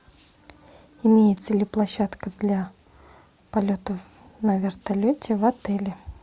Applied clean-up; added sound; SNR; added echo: none; none; none; none.